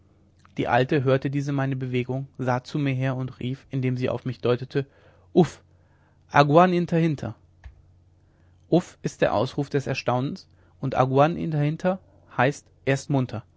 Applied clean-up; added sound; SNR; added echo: none; none; none; none.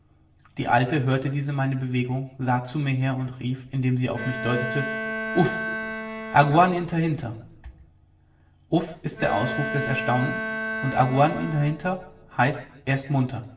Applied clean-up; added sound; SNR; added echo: none; Bowed string instrument; 7 dB; reverberation time 0.8 s.